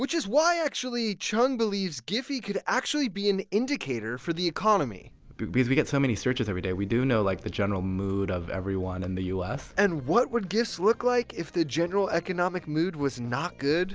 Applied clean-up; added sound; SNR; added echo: none; none; none; none.